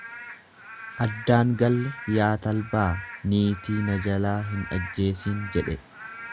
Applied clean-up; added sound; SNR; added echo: none; Rain / Frog; 14 dB; none.